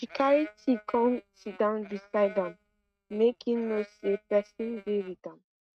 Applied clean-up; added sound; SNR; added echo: neural mask model RNNoise.